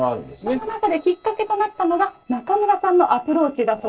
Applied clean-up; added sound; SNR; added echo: neural separator model SepFormer DNS4.